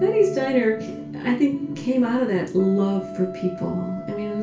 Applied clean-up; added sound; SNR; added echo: none; Wind instrument, woodwind instrument; 16 dB; reverberation time 0.3 s.